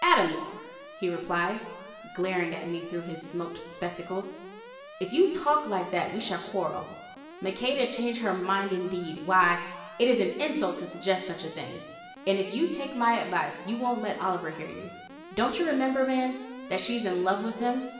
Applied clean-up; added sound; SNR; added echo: none; Alarm; 17 dB; reverberation time 1.1 s.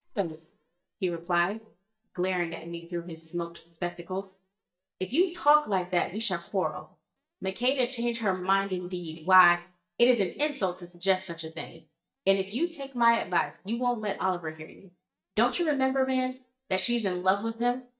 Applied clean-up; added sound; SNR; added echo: neural mask model DeepFilterNet 3.